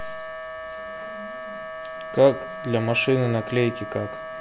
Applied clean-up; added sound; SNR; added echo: none; Wind instrument, woodwind instrument; 10 dB; none.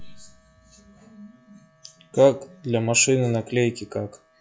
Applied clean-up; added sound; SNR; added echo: classical method log-MMSE.